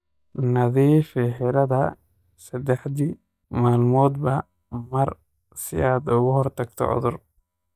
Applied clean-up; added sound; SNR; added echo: neural mask model DeepFilterNet 3.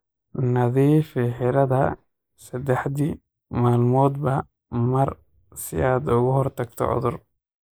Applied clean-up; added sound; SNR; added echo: neural mask model Resemble Enhance denoiser.